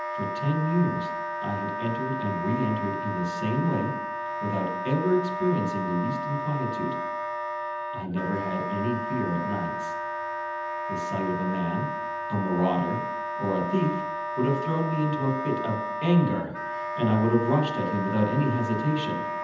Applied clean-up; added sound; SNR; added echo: none; Wind instrument, woodwind instrument; 4 dB; reverberation time 0.8 s.